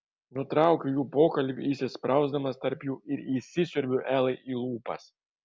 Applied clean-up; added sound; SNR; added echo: none; none; none; none.